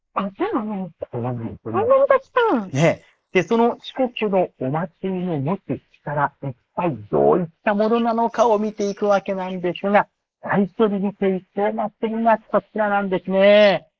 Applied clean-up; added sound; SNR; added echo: neural mask model Resemble Enhance denoiser.